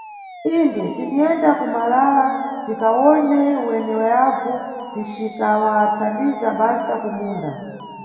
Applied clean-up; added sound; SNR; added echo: none; Alarm; 18 dB; reverberation time 2.2 s.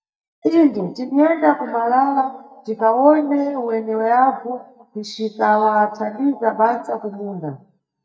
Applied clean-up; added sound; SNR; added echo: neural mask model DeepFilterNet 3.